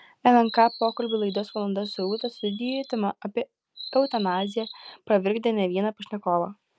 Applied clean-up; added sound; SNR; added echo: none; Chirp, tweet; 15 dB; none.